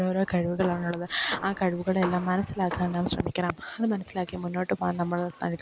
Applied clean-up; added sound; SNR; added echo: none; Hammer; 13 dB; none.